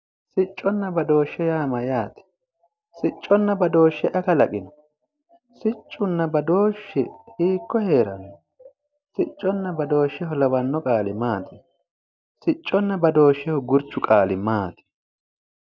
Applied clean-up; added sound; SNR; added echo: none; none; none; none.